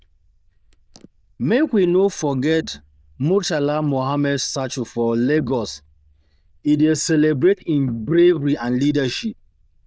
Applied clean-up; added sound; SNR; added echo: neural diffusion model UNIVERSE++.